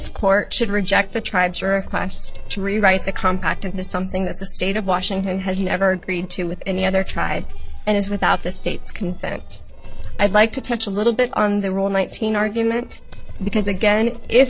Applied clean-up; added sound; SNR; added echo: neural separator model SepFormer DNS4.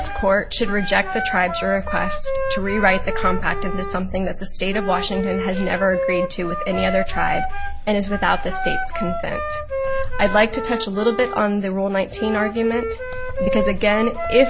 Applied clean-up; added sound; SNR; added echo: none; Wind instrument, woodwind instrument; 6 dB; none.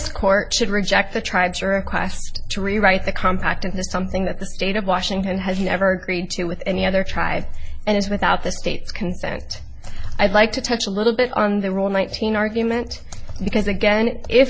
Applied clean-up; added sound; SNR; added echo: none; none; none; none.